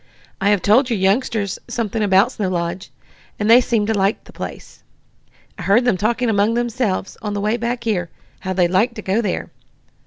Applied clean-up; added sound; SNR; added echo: none; none; none; none.